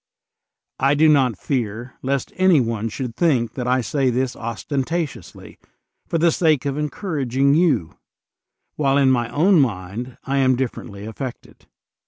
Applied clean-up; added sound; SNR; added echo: none; none; none; none.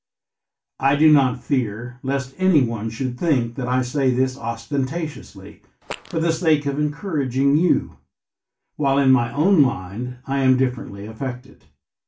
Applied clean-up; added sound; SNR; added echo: none; Fart; 14 dB; reverberation time 0.2 s.